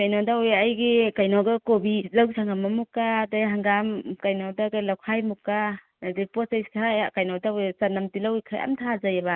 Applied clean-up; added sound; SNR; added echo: none; none; none; none.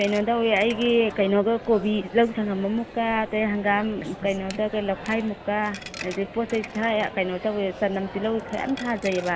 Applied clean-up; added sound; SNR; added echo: none; Coin (dropping); 14 dB; none.